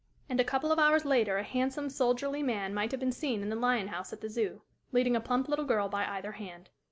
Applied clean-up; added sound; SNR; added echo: none; none; none; none.